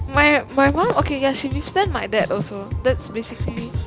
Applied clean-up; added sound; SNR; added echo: none; Drum kit; 8 dB; none.